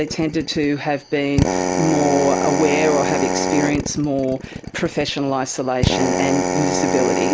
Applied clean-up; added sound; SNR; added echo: none; Drill; 2 dB; none.